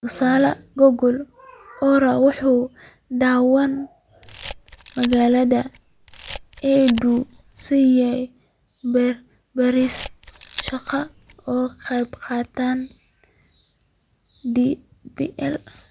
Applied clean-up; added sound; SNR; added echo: none; Camera; 17 dB; none.